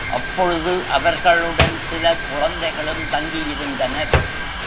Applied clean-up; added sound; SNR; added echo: none; Hands + Mechanisms; 2 dB; none.